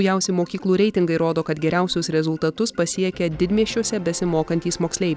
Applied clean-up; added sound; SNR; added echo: none; none; none; none.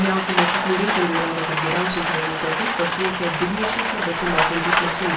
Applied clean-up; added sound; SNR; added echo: none; Rain; -2 dB; reverberation time 0.3 s.